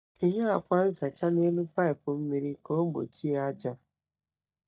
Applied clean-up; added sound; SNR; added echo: neural mask model DeepFilterNet 3.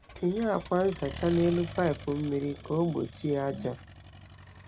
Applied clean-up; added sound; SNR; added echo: none; Accelerating, revving, vroom; 15 dB; none.